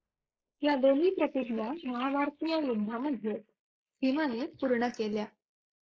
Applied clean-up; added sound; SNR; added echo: neural mask model Resemble Enhance denoiser.